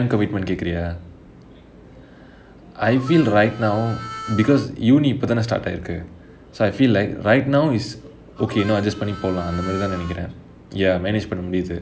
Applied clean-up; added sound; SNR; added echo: none; Harmonica; 14 dB; none.